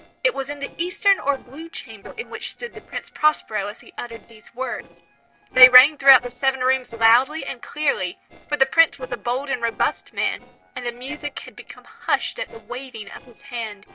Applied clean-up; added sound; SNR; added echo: neural separator model SepFormer DNS4.